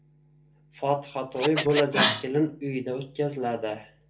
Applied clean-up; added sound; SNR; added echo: none; Scratching (performance technique); 2 dB; reverberation time 0.3 s.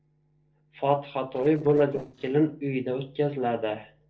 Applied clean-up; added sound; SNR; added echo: neural separator model SepFormer DNS4.